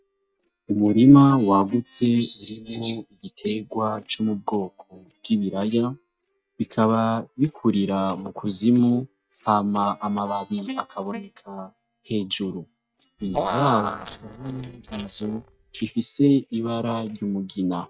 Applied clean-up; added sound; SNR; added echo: neural mask model DeepFilterNet 3.